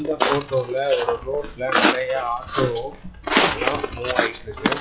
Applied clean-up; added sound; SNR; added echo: classical method log-MMSE.